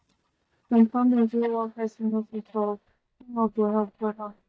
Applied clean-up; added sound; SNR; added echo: neural mask model DeepFilterNet 3.